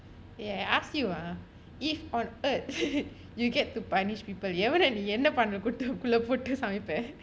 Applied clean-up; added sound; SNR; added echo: none; none; none; none.